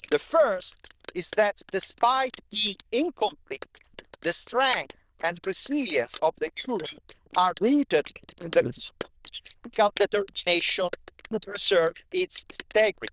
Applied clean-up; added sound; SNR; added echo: neural diffusion model UNIVERSE++.